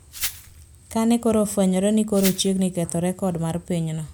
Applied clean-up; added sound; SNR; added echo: none; Glass; 11 dB; none.